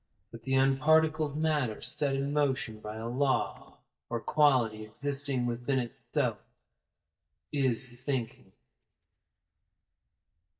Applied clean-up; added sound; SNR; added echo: neural mask model DeepFilterNet 3.